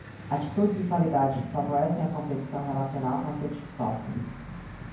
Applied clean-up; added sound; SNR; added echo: none; Church bell / Traffic noise, roadway noise; 16 dB; reverberation time 0.9 s.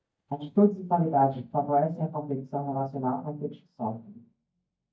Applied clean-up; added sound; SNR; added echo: neural mask model DeepFilterNet 3.